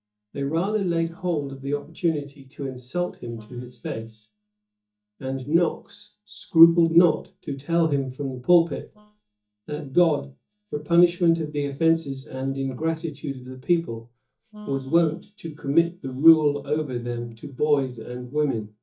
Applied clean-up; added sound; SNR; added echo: neural mask model DeepFilterNet 3.